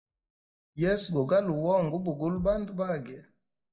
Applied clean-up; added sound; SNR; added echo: neural mask model DeepFilterNet 3.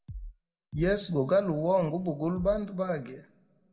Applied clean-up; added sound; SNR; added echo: none; Bass drum; 13 dB; reverberation time 0.6 s.